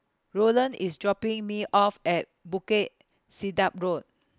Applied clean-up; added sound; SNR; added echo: none; none; none; none.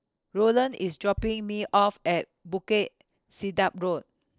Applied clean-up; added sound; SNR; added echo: neural separator model SepFormer DNS4.